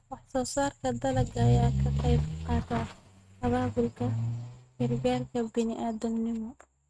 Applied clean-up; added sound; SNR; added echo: neural mask model RNNoise.